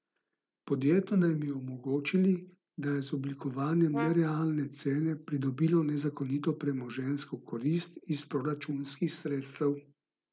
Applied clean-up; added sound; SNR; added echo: none; Brass instrument; 13 dB; none.